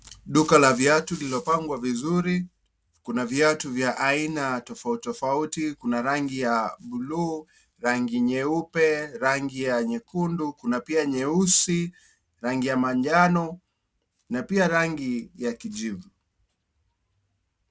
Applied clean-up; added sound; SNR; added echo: none; none; none; none.